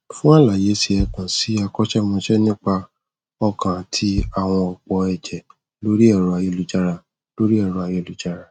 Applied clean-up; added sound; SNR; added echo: neural mask model RNNoise.